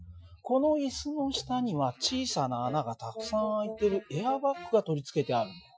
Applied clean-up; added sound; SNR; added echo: classical method Wiener filter.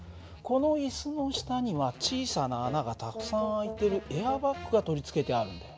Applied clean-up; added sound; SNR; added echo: none; Brass instrument; 12 dB; none.